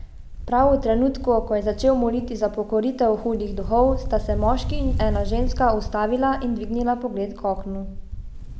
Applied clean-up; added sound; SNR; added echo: none; Wind; 6 dB; none.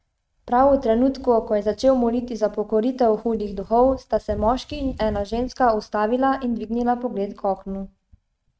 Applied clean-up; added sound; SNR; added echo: neural mask model RNNoise.